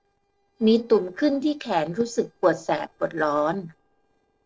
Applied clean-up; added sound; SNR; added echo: neural separator model SepFormer DNS4.